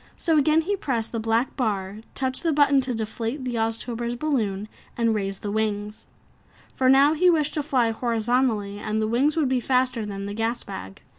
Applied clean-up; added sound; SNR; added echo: none; none; none; none.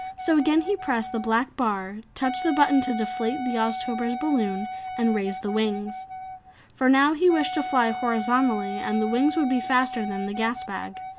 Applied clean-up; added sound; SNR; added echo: none; Wind instrument, woodwind instrument; 9 dB; none.